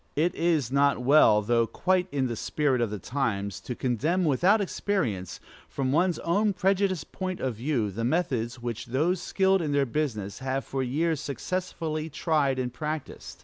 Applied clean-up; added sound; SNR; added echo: none; none; none; none.